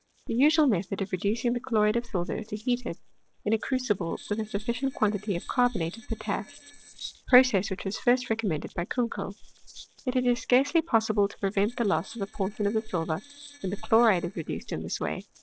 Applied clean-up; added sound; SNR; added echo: neural separator model SepFormer DNS4.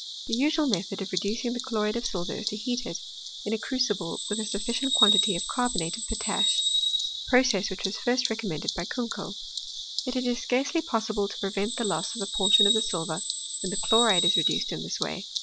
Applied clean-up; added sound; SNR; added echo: none; Bird vocalization, bird call, bird song; 0 dB; none.